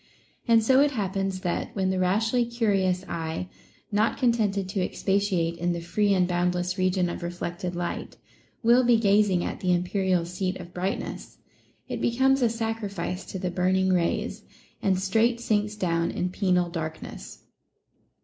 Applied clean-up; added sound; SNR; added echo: none; none; none; none.